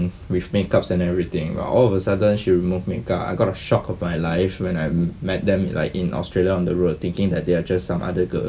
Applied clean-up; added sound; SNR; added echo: none; none; none; none.